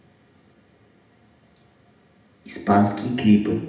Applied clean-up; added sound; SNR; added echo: none; none; none; reverberation time 0.8 s.